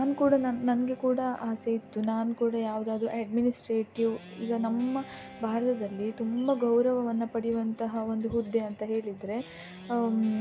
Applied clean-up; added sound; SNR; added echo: none; Guitar; 20 dB; none.